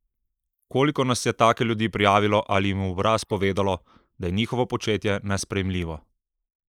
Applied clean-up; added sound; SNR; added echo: neural mask model Resemble Enhance denoiser.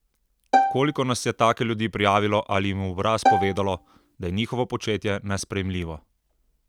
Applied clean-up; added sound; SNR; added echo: none; Bowed string instrument; -1 dB; none.